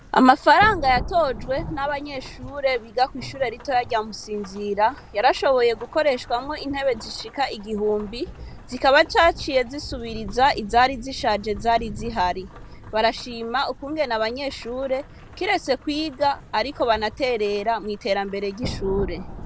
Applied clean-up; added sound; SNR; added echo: none; Rain / Thunderstorm; 14 dB; none.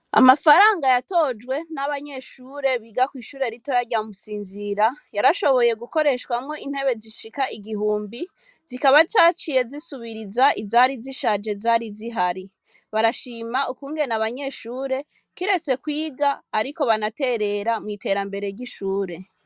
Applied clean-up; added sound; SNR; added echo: none; none; none; none.